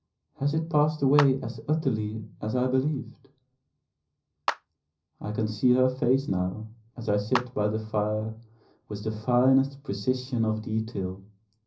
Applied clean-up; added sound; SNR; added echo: none; Clapping; 10 dB; reverberation time 0.5 s.